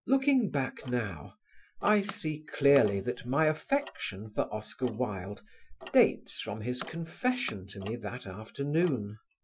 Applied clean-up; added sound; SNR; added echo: classical method Wiener filter.